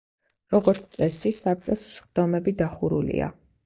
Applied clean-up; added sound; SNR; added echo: neural mask model DeepFilterNet 3.